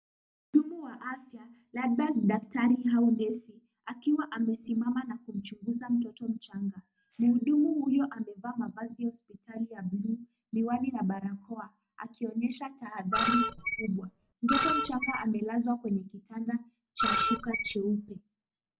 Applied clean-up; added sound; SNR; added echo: none; Screech; 1 dB; none.